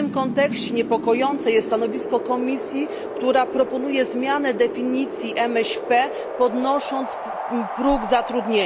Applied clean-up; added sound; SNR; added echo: none; Wind; 7 dB; none.